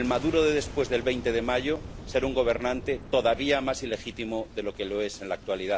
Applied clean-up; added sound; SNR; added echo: none; Boom; 13 dB; none.